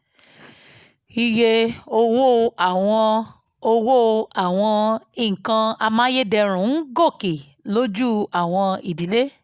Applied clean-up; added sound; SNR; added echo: none; none; none; none.